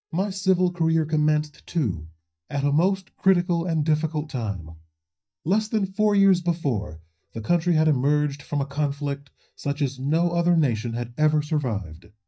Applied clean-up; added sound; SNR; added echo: neural mask model DeepFilterNet 3.